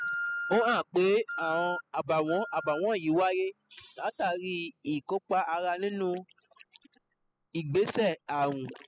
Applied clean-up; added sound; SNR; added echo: classical method spectral subtraction.